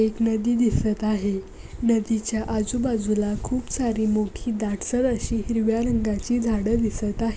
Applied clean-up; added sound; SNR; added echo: none; none; none; none.